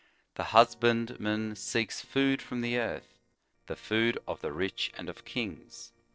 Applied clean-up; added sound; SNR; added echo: neural separator model SepFormer DNS4.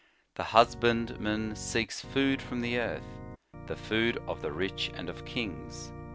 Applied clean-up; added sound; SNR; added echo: none; Organ; 12 dB; none.